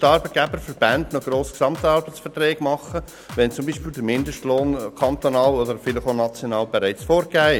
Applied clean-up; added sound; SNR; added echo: none; Drum kit; 17 dB; none.